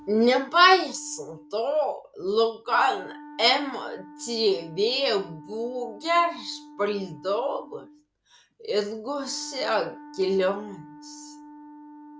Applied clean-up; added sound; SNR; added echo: none; Wind instrument, woodwind instrument; 19 dB; none.